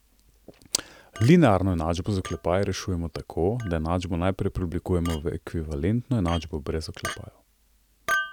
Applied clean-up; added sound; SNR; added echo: none; Chink, clink; 13 dB; none.